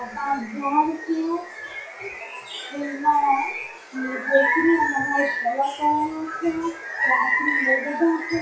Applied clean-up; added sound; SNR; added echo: classical method WPE with log-MMSE.